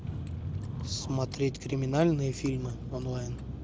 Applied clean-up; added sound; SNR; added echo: none; Vehicle; 6 dB; none.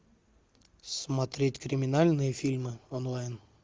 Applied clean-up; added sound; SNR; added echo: none; none; none; none.